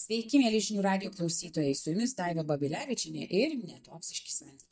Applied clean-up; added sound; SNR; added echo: neural mask model DeepFilterNet 3.